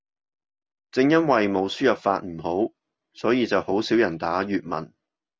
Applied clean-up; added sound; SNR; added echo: none; none; none; none.